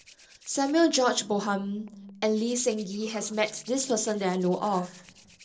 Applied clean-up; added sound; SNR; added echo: neural separator model SepFormer DNS4.